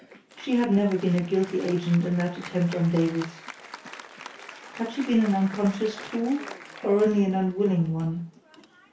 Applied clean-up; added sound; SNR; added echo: none; Applause; 18 dB; reverberation time 0.3 s.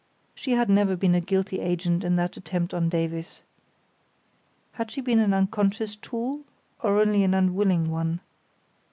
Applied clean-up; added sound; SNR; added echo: none; none; none; none.